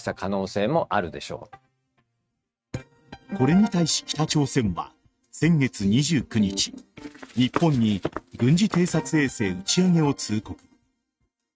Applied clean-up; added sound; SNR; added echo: neural mask model RNNoise.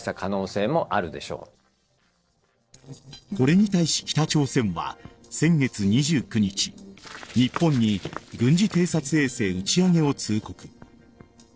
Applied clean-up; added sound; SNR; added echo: neural separator model SepFormer DNS4.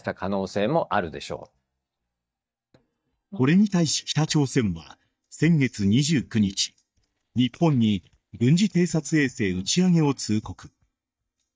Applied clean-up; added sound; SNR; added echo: neural mask model DeepFilterNet 3.